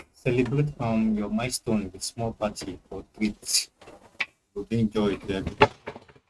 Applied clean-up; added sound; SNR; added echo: neural mask model RNNoise.